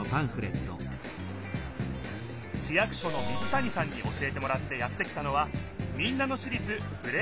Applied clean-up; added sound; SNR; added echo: none; none; none; none.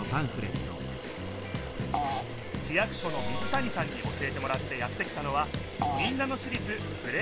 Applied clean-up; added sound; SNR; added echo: none; Camera + Fart; 6 dB; none.